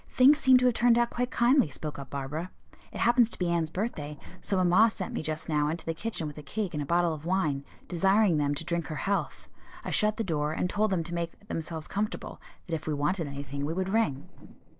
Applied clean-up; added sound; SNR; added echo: neural separator model SepFormer DNS4.